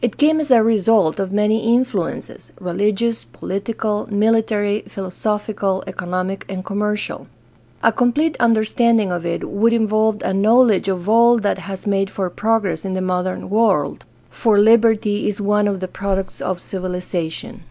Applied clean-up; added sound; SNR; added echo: none; none; none; none.